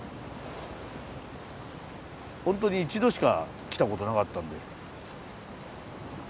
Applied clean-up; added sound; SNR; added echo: none; none; none; none.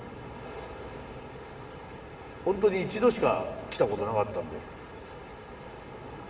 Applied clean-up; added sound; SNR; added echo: none; none; none; reverberation time 1.9 s.